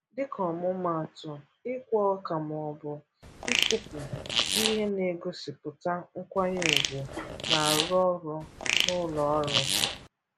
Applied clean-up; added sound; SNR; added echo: none; Fart; -1 dB; none.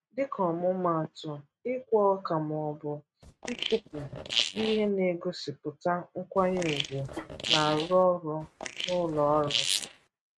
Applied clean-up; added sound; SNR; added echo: neural mask model RNNoise.